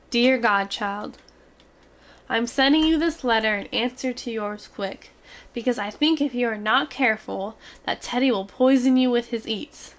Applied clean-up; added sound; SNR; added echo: none; none; none; none.